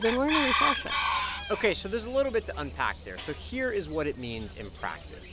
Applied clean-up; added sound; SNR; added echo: none; Chicken, rooster; 2 dB; none.